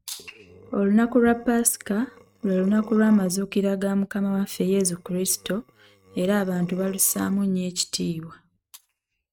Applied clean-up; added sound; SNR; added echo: neural mask model RNNoise.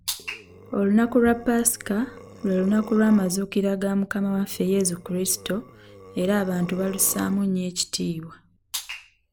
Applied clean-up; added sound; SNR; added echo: none; Burping, eructation; 19 dB; none.